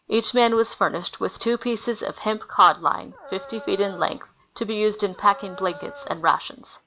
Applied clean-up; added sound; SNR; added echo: none; Dog; 16 dB; none.